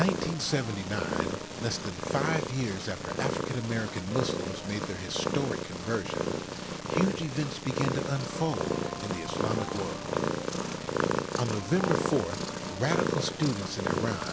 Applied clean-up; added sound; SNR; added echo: none; Purr; 0 dB; none.